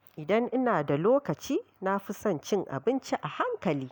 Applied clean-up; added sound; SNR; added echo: none; none; none; none.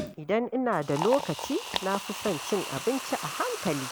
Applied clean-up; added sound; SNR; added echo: none; Liquid; 7 dB; none.